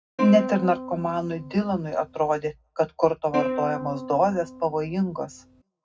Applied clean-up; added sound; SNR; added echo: none; Plucked string instrument; 8 dB; reverberation time 0.3 s.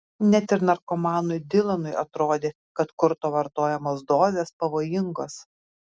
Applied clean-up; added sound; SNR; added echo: none; none; none; none.